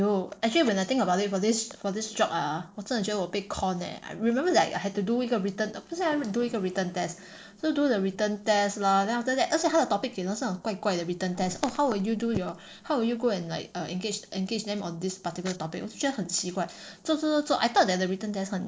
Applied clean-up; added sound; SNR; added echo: neural separator model SepFormer DNS4.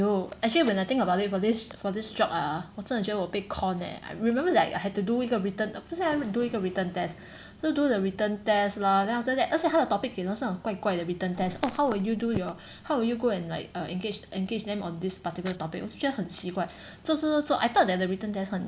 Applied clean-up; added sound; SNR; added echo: none; Printer; 20 dB; none.